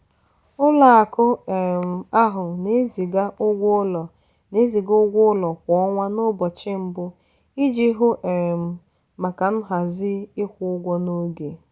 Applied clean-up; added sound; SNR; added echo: none; none; none; none.